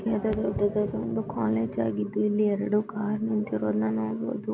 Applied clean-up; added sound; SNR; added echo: none; none; none; none.